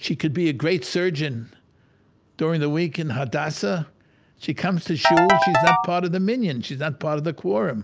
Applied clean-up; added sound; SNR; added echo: none; Ringtone / Keyboard (musical); -3 dB; none.